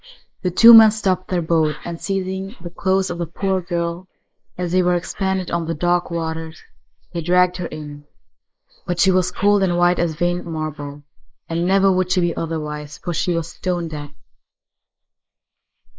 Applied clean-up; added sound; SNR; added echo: neural mask model Resemble Enhance denoiser.